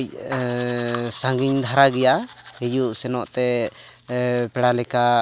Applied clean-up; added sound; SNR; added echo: none; Domestic sounds, home sounds; 18 dB; none.